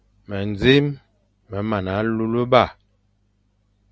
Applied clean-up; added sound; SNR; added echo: none; none; none; none.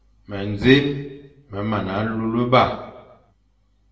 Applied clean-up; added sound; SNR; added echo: none; none; none; reverberation time 0.6 s.